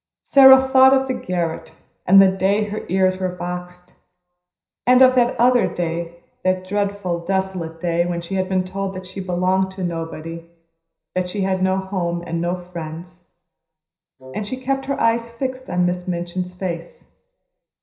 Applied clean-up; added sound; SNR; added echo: none; Wind instrument, woodwind instrument; 18 dB; reverberation time 0.5 s.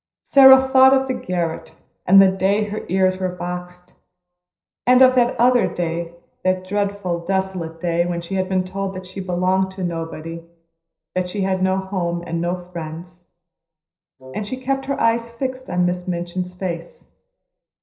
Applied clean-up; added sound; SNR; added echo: neural separator model SepFormer DNS4.